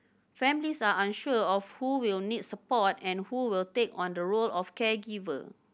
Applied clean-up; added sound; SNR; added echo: none; none; none; none.